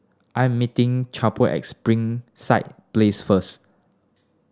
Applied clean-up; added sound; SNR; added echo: none; none; none; none.